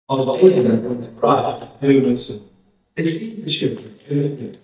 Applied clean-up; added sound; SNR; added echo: neural mask model DeepFilterNet 3.